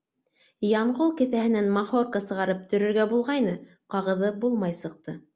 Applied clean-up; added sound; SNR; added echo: none; none; none; none.